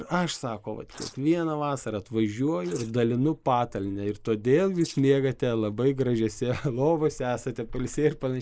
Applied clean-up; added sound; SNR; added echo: neural mask model Resemble Enhance denoiser.